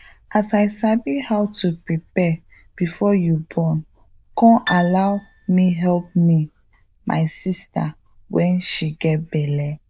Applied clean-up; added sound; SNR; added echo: neural diffusion model UNIVERSE++.